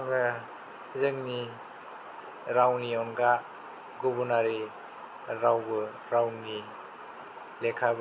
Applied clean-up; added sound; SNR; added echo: none; none; none; none.